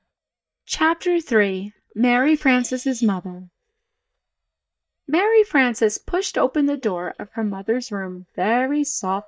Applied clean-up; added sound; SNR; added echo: neural mask model DeepFilterNet 3.